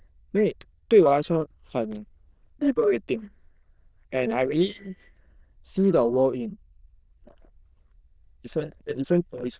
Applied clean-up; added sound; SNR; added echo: neural diffusion model UNIVERSE++.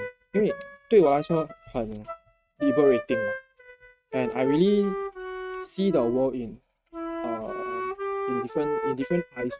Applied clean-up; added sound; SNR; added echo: neural mask model RNNoise.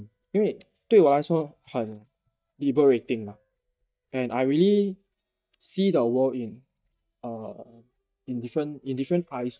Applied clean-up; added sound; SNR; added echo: neural mask model DeepFilterNet 3.